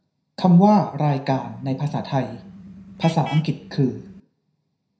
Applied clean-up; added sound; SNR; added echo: none; Vehicle horn, car horn, honking; 18 dB; reverberation time 0.5 s.